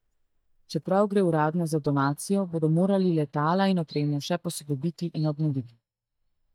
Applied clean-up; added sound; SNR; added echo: neural mask model DeepFilterNet 3.